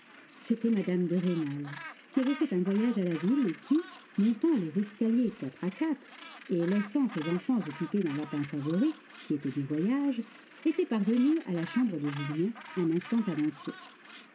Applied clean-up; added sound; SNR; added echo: none; Gull, seagull; 18 dB; none.